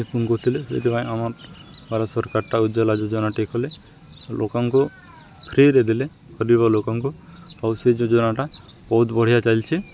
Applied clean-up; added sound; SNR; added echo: none; none; none; none.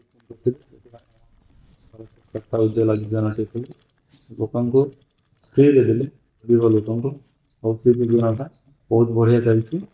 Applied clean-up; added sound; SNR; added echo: neural mask model DeepFilterNet 3.